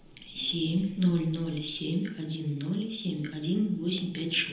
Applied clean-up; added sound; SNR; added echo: none; none; none; reverberation time 0.8 s.